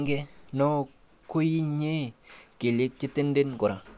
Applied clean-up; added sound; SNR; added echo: none; none; none; none.